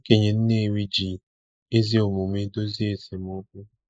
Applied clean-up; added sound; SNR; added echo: neural mask model Resemble Enhance denoiser.